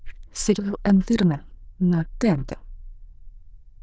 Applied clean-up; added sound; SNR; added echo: neural diffusion model UNIVERSE++.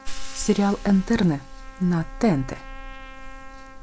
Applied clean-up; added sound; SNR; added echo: none; Hi-hat + Trumpet; 19 dB; none.